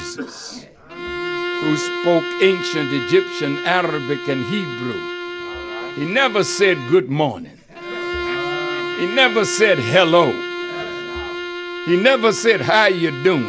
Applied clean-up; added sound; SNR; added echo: none; Bowed string instrument; 7 dB; none.